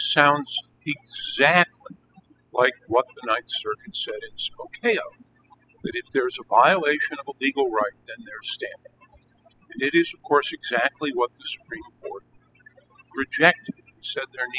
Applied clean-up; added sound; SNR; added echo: classical method spectral subtraction.